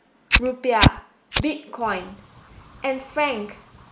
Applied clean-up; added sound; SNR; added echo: none; Fire; -1 dB; none.